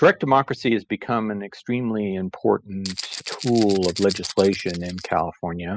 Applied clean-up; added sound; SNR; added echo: classical method spectral subtraction.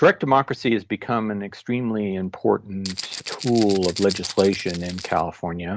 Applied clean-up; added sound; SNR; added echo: none; Rattle (instrument); 11 dB; none.